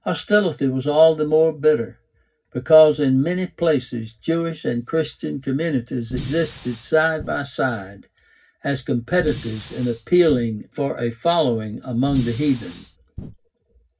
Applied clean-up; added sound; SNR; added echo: none; Fire; 14 dB; reverberation time 0.4 s.